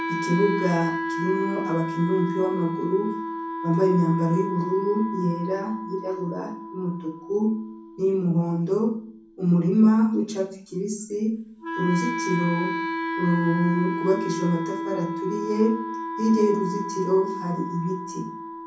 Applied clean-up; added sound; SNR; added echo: none; Wind instrument, woodwind instrument; 7 dB; reverberation time 0.6 s.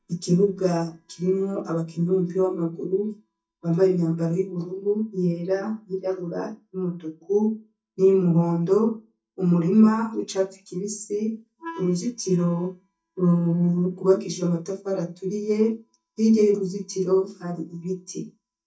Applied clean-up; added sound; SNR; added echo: neural mask model DeepFilterNet 3.